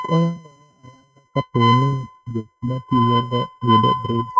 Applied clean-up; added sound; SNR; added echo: neural mask model RNNoise.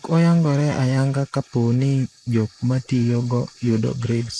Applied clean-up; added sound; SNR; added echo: neural mask model Resemble Enhance denoiser.